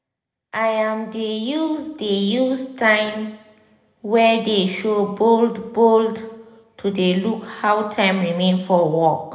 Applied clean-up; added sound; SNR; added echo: none; none; none; reverberation time 0.9 s.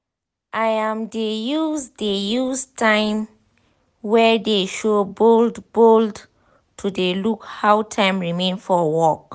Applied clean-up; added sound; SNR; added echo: none; none; none; none.